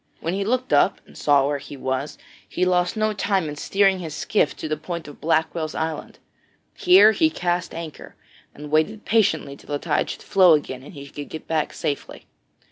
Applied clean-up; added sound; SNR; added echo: none; none; none; none.